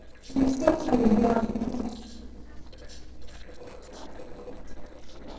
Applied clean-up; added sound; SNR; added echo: neural separator model SepFormer DNS4.